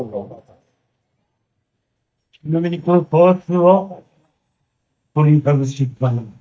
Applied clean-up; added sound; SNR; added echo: neural mask model DeepFilterNet 3.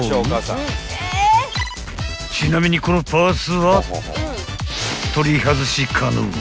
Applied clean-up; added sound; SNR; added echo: none; none; none; none.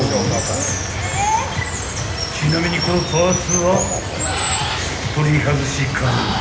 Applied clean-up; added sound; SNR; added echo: none; Water; 3 dB; reverberation time 1.0 s.